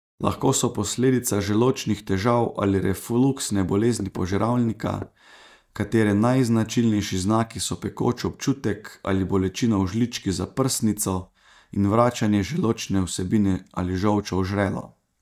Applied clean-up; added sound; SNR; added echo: neural mask model DeepFilterNet 3.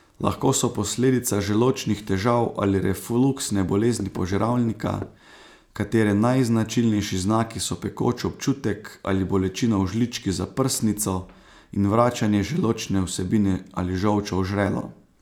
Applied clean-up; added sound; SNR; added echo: none; Knock / Wood; 16 dB; none.